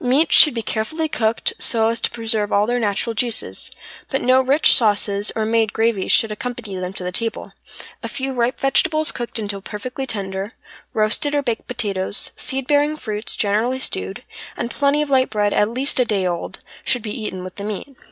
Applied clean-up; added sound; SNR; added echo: none; none; none; none.